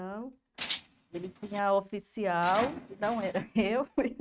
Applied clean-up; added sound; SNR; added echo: neural mask model RNNoise.